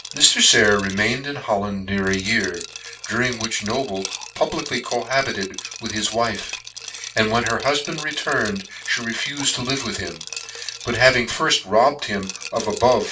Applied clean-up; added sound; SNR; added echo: none; Liquid; 13 dB; reverberation time 0.2 s.